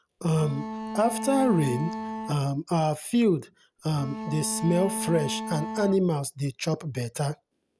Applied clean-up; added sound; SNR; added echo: none; Bowed string instrument; 7 dB; none.